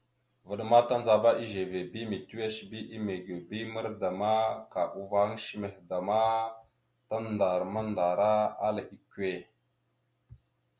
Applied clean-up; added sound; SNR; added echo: none; none; none; none.